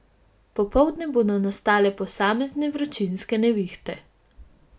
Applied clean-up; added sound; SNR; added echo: none; none; none; none.